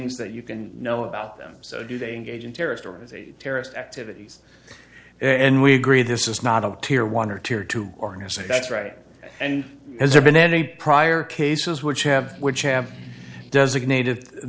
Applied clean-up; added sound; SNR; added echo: neural separator model SepFormer DNS4.